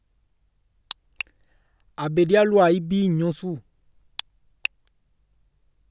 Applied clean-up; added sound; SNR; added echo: none; none; none; none.